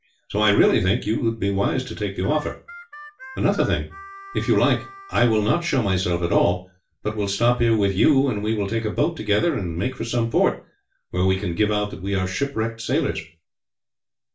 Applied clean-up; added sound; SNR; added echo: none; Harmonica; 18 dB; reverberation time 0.3 s.